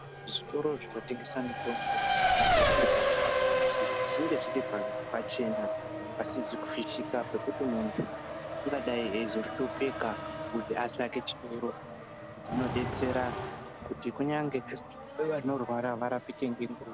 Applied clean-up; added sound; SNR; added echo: none; Race car, auto racing; -2 dB; none.